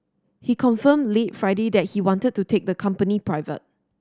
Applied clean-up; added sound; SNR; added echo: none; none; none; none.